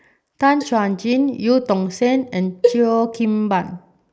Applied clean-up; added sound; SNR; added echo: neural mask model Resemble Enhance denoiser.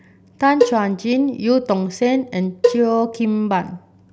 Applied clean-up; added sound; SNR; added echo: none; Cowbell; 4 dB; none.